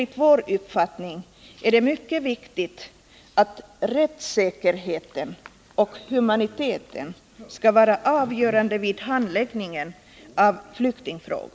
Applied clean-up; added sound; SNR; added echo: none; none; none; none.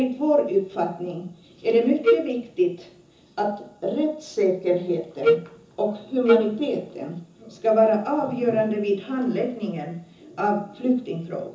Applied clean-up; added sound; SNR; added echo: none; Wind instrument, woodwind instrument; -2 dB; reverberation time 0.6 s.